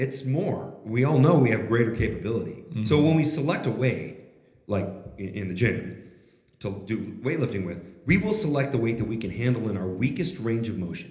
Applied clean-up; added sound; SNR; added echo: none; none; none; reverberation time 1.0 s.